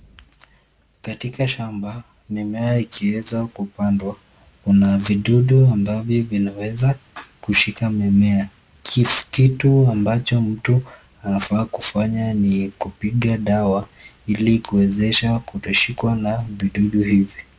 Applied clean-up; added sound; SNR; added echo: none; none; none; none.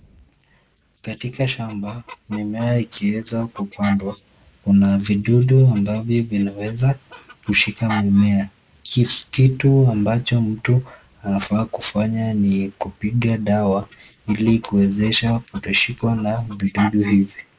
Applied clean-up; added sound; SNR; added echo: neural mask model Resemble Enhance denoiser.